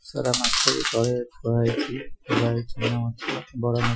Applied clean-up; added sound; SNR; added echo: classical method Wiener filter.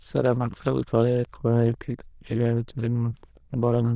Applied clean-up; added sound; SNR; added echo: neural diffusion model UNIVERSE++.